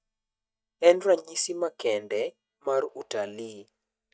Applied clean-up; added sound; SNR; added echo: neural mask model DeepFilterNet 3.